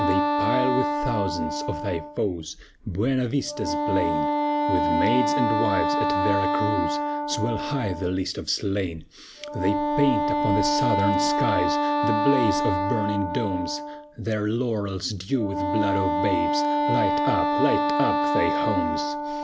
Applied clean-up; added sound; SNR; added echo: none; Wind instrument, woodwind instrument; -2 dB; none.